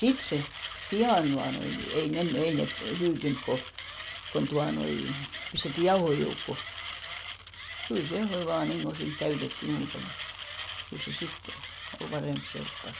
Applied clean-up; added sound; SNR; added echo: none; Mechanisms; 9 dB; none.